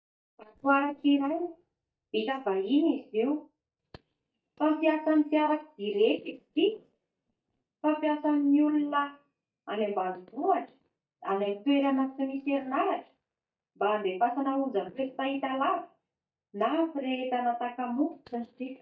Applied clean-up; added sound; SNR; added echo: neural mask model DeepFilterNet 3.